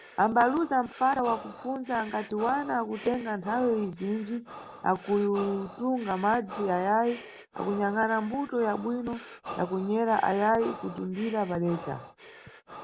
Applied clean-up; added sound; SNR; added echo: none; Breathing; 15 dB; none.